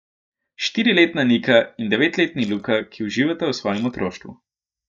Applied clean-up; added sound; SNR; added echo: neural mask model DeepFilterNet 3.